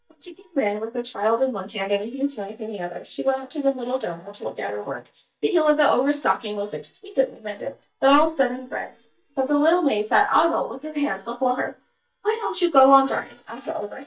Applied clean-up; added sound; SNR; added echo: neural mask model DeepFilterNet 3.